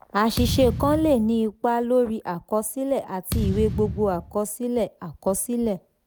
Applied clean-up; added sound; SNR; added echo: none; Thump, thud; 5 dB; none.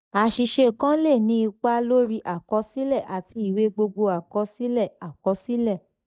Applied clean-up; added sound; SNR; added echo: neural mask model DeepFilterNet 3.